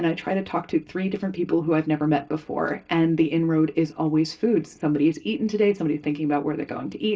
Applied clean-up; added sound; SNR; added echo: neural separator model SepFormer DNS4.